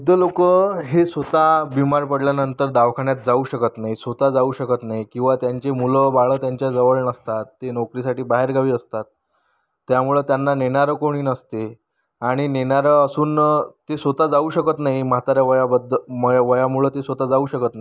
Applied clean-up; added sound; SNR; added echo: none; none; none; none.